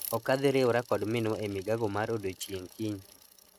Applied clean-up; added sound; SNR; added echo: neural mask model RNNoise.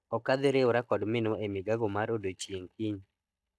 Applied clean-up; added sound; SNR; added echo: neural mask model DeepFilterNet 3.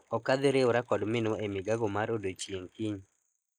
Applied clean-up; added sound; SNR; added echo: neural mask model Resemble Enhance denoiser.